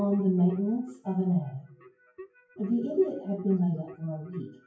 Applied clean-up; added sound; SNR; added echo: classical method WPE with log-MMSE.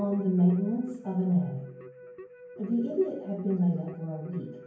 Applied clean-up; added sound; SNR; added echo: none; Keyboard (musical); 18 dB; reverberation time 0.9 s.